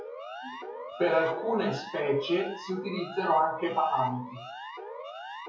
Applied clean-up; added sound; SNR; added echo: classical method WPE with log-MMSE.